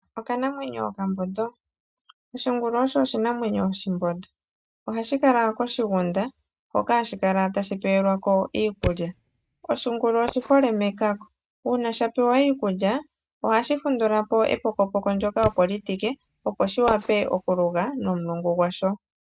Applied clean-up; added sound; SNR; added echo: neural mask model RNNoise.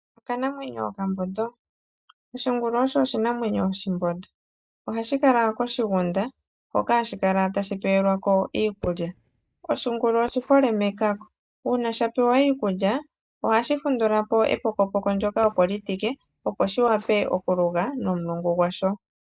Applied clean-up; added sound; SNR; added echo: neural mask model DeepFilterNet 3.